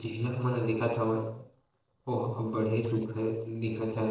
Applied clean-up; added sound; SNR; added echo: neural separator model SepFormer DNS4.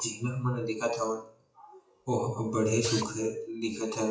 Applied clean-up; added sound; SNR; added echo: classical method WPE with log-MMSE.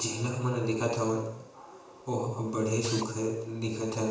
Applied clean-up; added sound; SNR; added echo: none; Drill; 18 dB; reverberation time 0.7 s.